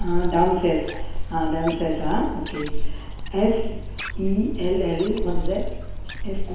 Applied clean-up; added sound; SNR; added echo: none; Bird; -1 dB; reverberation time 1.0 s.